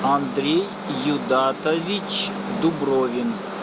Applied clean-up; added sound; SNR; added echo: none; none; none; none.